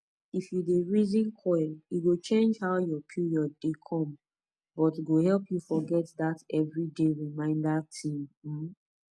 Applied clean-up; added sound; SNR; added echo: none; none; none; none.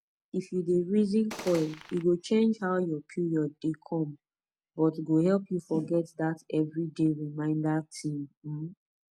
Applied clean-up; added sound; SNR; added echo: none; Gunshot, gunfire; 13 dB; none.